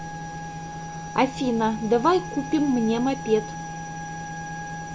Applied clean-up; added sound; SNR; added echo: none; Wind instrument, woodwind instrument; 11 dB; none.